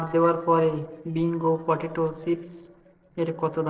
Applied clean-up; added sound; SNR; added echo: neural separator model SepFormer DNS4.